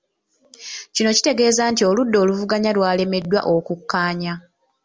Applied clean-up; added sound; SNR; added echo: none; none; none; none.